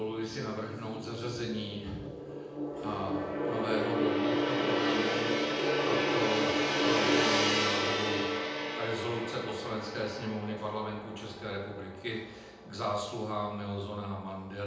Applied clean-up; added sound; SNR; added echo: none; Gong; -4 dB; reverberation time 0.9 s.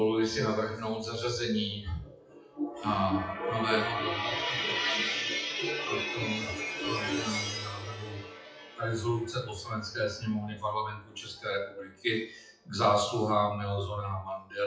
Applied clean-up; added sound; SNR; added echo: classical method WPE with log-MMSE.